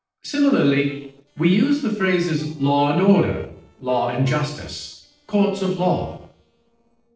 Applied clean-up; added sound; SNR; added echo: neural separator model SepFormer DNS4.